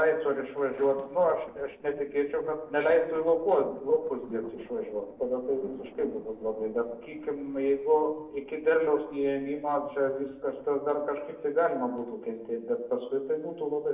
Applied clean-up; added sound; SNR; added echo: neural separator model SepFormer DNS4.